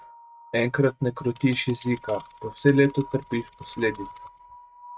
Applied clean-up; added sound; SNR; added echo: neural mask model RNNoise.